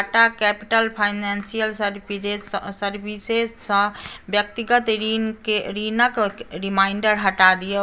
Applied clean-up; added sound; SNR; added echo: none; none; none; none.